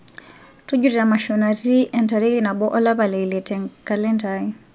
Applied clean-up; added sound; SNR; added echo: none; none; none; none.